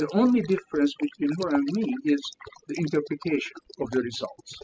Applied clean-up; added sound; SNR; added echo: classical method spectral subtraction.